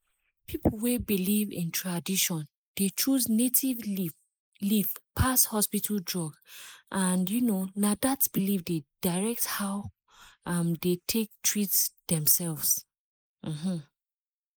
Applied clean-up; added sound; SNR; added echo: neural mask model Resemble Enhance denoiser.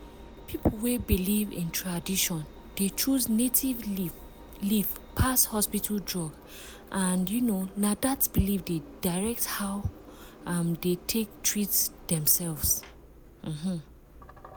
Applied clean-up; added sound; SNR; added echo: none; Engine; 18 dB; none.